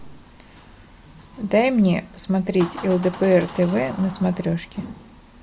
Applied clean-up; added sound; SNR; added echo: none; Door; 17 dB; none.